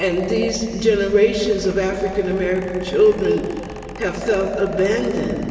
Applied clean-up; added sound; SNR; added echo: none; Mechanical fan; 16 dB; reverberation time 2.8 s.